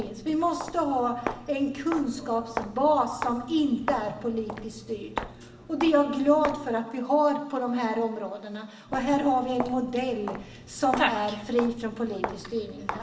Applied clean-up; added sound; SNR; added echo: none; Walk, footsteps; 12 dB; reverberation time 0.7 s.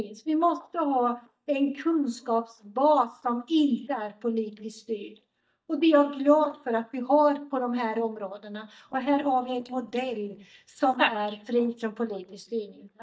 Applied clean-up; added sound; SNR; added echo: neural mask model DeepFilterNet 3.